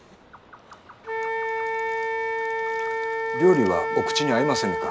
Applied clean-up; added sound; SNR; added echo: none; Wind instrument, woodwind instrument; 1 dB; none.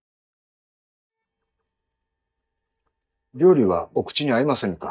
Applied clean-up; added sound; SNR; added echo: neural mask model DeepFilterNet 3.